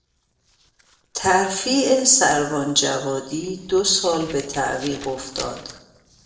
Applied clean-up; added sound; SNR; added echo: neural separator model SepFormer DNS4.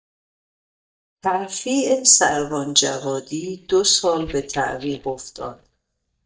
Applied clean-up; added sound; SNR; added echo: neural mask model DeepFilterNet 3.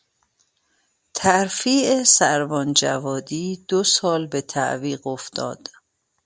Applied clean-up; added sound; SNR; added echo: none; none; none; none.